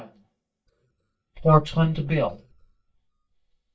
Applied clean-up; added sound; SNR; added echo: neural mask model DeepFilterNet 3.